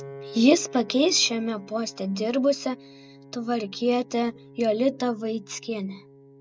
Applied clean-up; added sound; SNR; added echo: none; Piano; 20 dB; none.